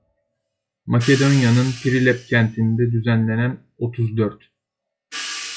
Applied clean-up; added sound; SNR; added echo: classical method log-MMSE.